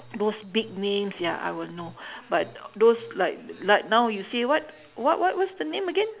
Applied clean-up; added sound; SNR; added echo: none; none; none; none.